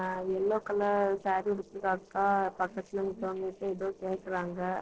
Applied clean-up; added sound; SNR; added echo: neural separator model SepFormer DNS4.